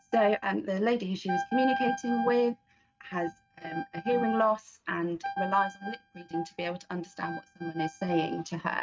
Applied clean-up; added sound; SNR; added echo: neural mask model RNNoise.